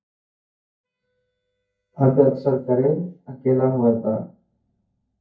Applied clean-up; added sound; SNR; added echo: neural mask model DeepFilterNet 3.